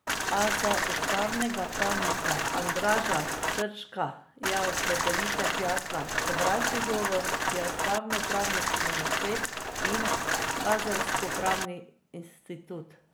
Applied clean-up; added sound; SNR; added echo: none; Rain; -3 dB; none.